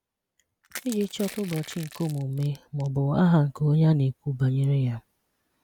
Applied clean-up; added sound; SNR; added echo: none; Crushing; 19 dB; none.